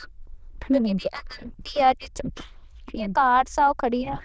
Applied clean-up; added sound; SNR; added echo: neural diffusion model UNIVERSE++.